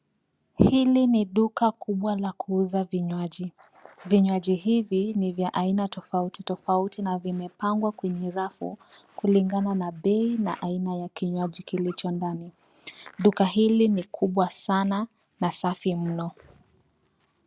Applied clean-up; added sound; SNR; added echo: none; none; none; none.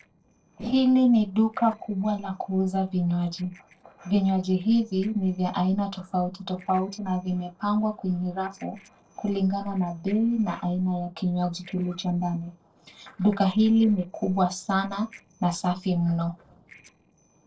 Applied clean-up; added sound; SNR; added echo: neural separator model SepFormer DNS4.